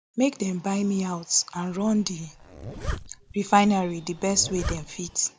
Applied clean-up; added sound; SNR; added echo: none; Zipper (clothing); 11 dB; none.